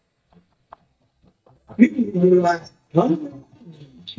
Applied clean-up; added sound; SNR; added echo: neural mask model DeepFilterNet 3.